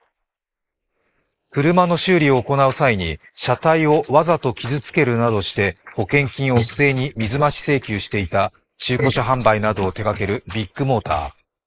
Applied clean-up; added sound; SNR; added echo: neural mask model Resemble Enhance denoiser.